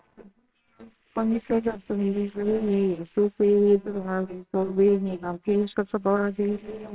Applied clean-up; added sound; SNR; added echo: neural separator model SepFormer WHAMR!.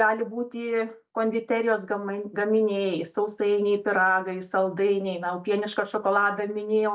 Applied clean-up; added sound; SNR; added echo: none; none; none; none.